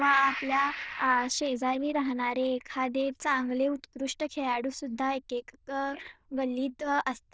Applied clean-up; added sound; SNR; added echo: neural diffusion model UNIVERSE++.